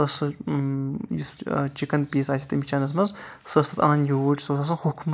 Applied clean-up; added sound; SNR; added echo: neural mask model Resemble Enhance denoiser.